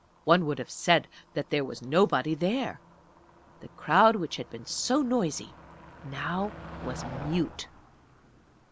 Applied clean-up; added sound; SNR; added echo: none; Motor vehicle (road); 18 dB; none.